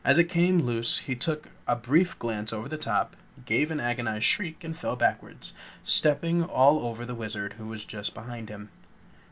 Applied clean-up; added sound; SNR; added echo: none; none; none; none.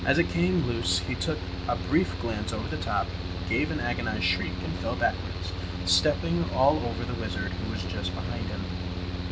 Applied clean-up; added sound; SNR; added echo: none; Mechanical fan; 2 dB; none.